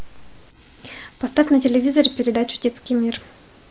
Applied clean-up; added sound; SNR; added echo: neural mask model Resemble Enhance denoiser.